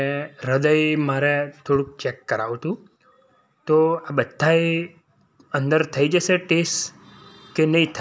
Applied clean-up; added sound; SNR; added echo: none; none; none; none.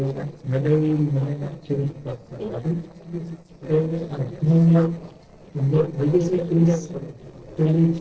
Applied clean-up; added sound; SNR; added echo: neural separator model SepFormer DNS4.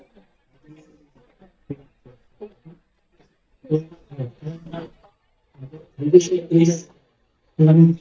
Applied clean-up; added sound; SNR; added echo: neural mask model DeepFilterNet 3.